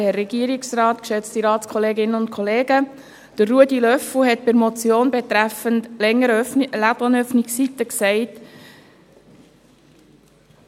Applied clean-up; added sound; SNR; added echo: none; none; none; none.